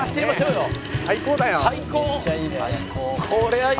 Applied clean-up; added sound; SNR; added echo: none; Telephone; 16 dB; none.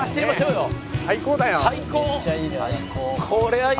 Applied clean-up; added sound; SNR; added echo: none; none; none; none.